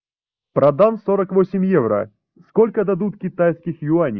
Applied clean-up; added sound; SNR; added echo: neural mask model Resemble Enhance denoiser.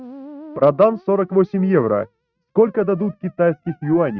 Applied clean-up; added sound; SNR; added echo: neural mask model RNNoise.